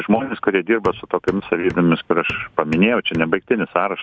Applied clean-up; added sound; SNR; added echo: none; Hammer; 17 dB; none.